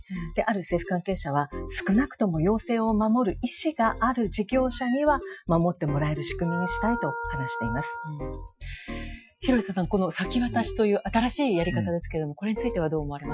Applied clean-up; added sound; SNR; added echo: classical method Wiener filter.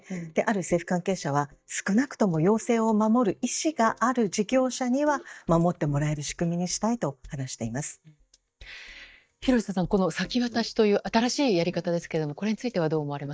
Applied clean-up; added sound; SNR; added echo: neural mask model DeepFilterNet 3.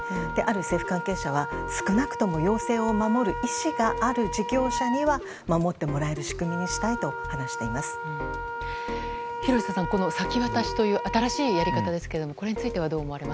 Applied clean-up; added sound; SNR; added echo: none; Wind instrument, woodwind instrument; 6 dB; none.